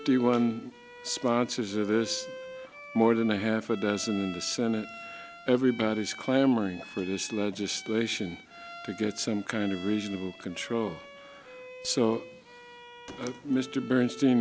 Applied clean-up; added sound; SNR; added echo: none; Bowed string instrument; 16 dB; none.